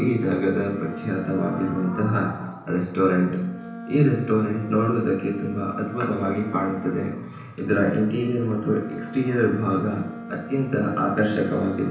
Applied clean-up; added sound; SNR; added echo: none; Bowed string instrument; 13 dB; reverberation time 0.9 s.